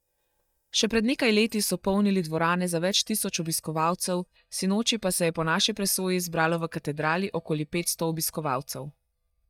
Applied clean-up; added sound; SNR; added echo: neural mask model DeepFilterNet 3.